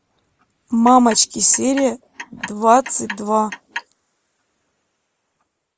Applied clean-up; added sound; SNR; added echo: neural mask model Resemble Enhance denoiser.